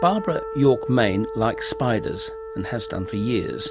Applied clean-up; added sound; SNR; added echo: none; Wind instrument, woodwind instrument; 10 dB; none.